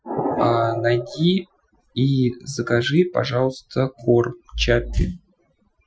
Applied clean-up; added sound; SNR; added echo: classical method Wiener filter.